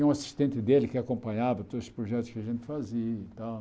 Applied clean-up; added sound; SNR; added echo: none; none; none; none.